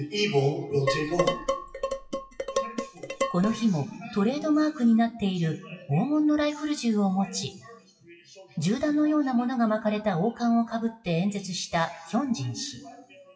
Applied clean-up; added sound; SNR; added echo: classical method WPE with log-MMSE.